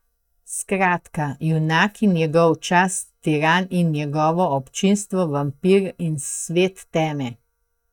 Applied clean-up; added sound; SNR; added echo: neural mask model DeepFilterNet 3.